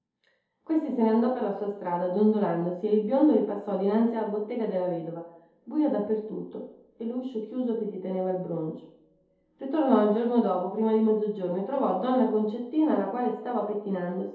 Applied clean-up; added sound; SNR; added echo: none; none; none; reverberation time 0.8 s.